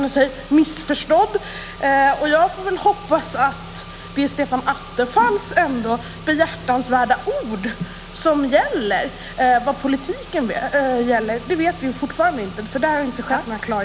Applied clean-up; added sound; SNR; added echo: none; Engine / Car; 16 dB; none.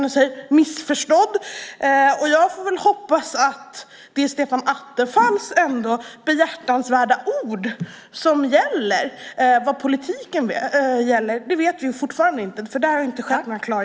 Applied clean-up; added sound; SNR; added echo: none; none; none; none.